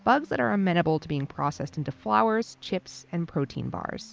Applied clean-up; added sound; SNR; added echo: none; none; none; none.